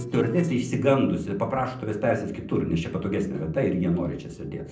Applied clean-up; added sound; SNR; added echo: neural separator model SepFormer DNS4.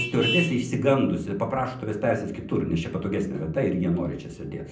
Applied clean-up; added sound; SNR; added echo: none; Vehicle horn, car horn, honking; 11 dB; reverberation time 0.6 s.